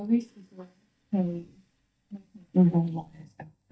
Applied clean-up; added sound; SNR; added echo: neural mask model DeepFilterNet 3.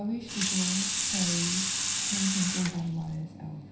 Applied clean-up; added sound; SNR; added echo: none; Sink (filling or washing) / Water tap, faucet; -2 dB; reverberation time 0.9 s.